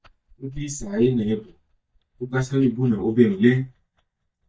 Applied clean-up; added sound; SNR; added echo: neural mask model DeepFilterNet 3.